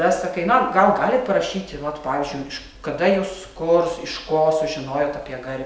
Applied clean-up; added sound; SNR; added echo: none; none; none; none.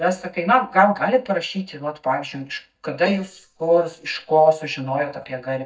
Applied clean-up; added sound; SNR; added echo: neural mask model DeepFilterNet 3.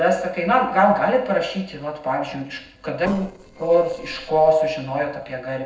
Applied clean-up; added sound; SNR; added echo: neural separator model SepFormer DNS4.